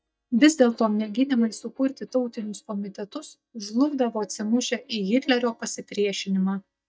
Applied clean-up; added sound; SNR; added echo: neural mask model DeepFilterNet 3.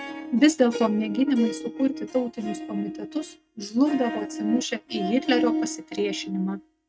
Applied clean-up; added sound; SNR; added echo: neural mask model RNNoise.